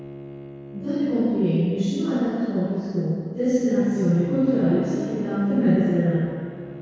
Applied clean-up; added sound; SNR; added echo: none; Bowed string instrument; 15 dB; reverberation time 2.0 s.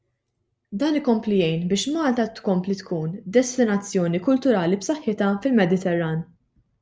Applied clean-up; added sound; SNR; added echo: none; none; none; none.